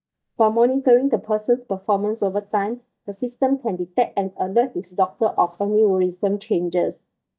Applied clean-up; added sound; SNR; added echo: neural mask model DeepFilterNet 3.